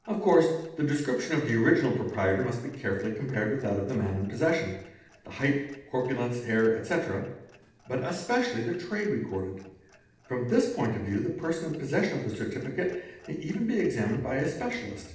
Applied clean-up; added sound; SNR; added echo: neural separator model SepFormer DNS4.